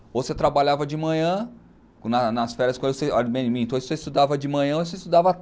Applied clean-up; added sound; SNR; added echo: none; none; none; none.